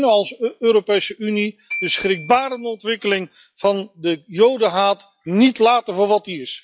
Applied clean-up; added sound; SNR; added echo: classical method log-MMSE.